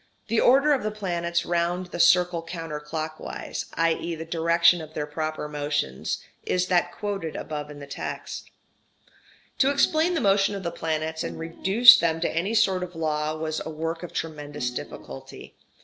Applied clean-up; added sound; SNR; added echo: none; Piano; 14 dB; none.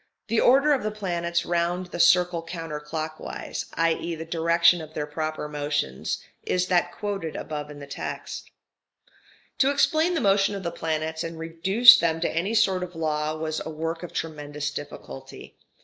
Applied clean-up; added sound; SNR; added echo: neural mask model Resemble Enhance denoiser.